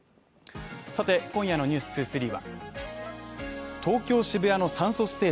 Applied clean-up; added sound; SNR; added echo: none; none; none; none.